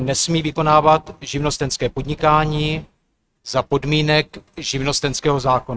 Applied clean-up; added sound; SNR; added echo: neural mask model RNNoise.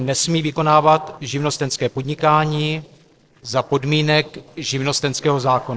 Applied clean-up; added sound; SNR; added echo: neural separator model SepFormer DNS4.